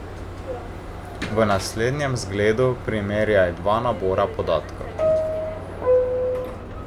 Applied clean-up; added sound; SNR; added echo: none; Subway, metro, underground; 3 dB; none.